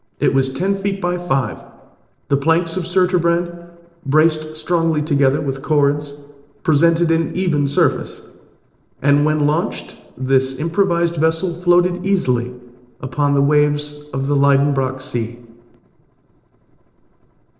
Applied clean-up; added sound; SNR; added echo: neural separator model SepFormer DNS4.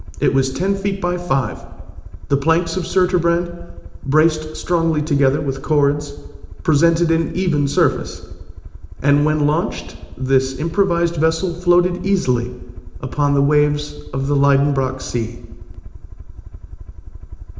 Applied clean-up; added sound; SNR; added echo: none; Aircraft; 13 dB; reverberation time 0.8 s.